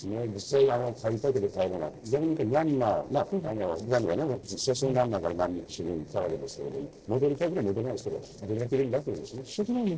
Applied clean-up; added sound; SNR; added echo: neural separator model SepFormer DNS4.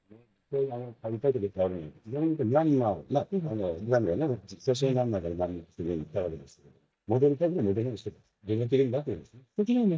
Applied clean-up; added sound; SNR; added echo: neural mask model DeepFilterNet 3.